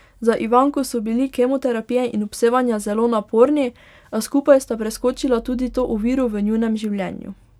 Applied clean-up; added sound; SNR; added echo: none; none; none; none.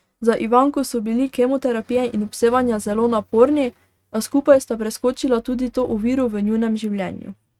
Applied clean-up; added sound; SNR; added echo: neural mask model RNNoise.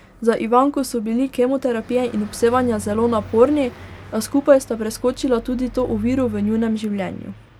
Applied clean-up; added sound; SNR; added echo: none; Car passing by; 19 dB; none.